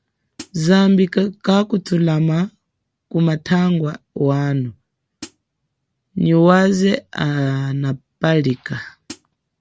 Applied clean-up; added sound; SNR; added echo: none; Hi-hat; 19 dB; none.